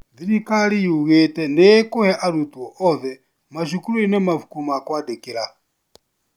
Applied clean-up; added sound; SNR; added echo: none; none; none; none.